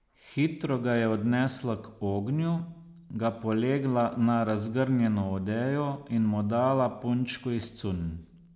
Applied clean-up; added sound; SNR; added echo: none; none; none; none.